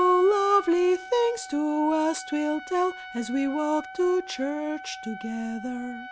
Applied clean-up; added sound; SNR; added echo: none; Trumpet; 15 dB; none.